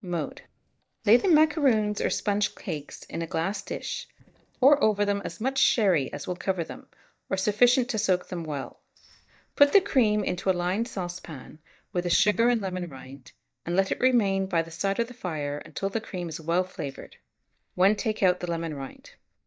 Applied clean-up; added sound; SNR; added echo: neural mask model DeepFilterNet 3.